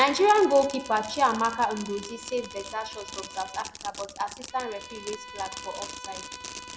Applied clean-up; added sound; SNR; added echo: none; Fireworks + Bowed string instrument; 13 dB; none.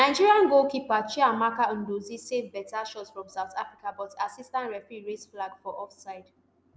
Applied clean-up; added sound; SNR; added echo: none; none; none; none.